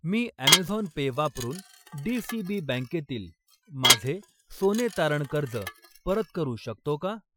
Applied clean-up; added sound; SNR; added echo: classical method Wiener filter.